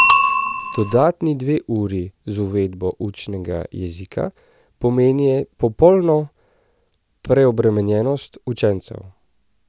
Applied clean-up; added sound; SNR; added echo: none; Bicycle bell; 7 dB; none.